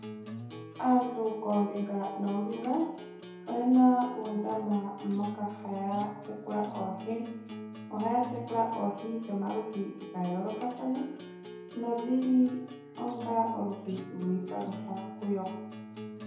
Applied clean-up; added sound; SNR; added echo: none; Acoustic guitar; 12 dB; reverberation time 1.8 s.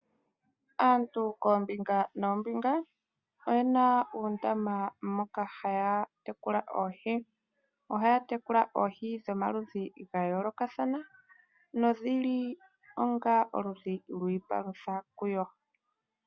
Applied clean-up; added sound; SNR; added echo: none; none; none; none.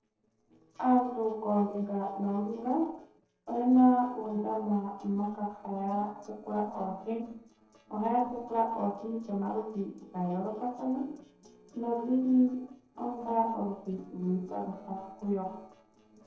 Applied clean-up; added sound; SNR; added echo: neural separator model SepFormer DNS4.